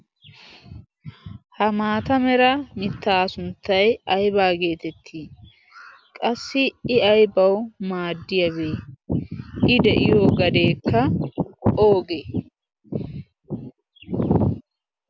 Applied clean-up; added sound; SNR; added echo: none; none; none; none.